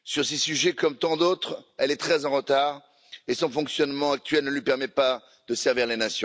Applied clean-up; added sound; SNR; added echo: none; none; none; none.